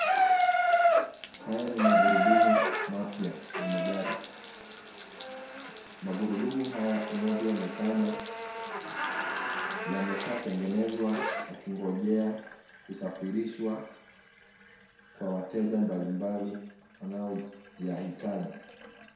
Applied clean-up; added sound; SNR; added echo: none; Bathtub (filling or washing) / Water tap, faucet; -2 dB; reverberation time 0.7 s.